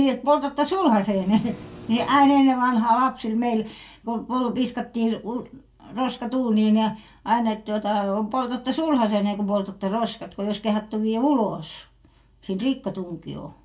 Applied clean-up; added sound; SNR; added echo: none; Engine; 18 dB; reverberation time 0.2 s.